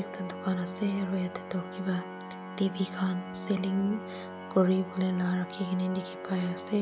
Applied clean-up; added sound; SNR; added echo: none; Organ; 10 dB; none.